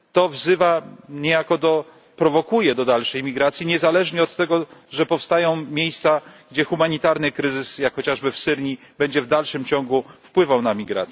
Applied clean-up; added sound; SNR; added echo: none; none; none; none.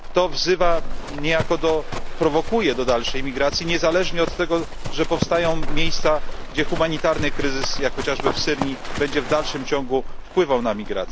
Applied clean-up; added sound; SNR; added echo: none; Livestock, farm animals, working animals; 2 dB; none.